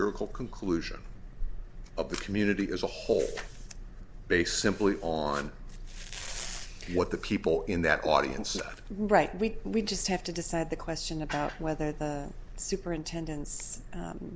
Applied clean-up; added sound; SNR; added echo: none; none; none; none.